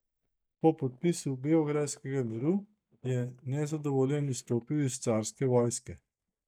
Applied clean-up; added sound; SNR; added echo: neural mask model DeepFilterNet 3.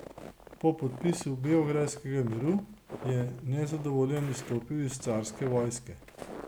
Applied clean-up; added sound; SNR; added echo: none; Walk, footsteps; 14 dB; none.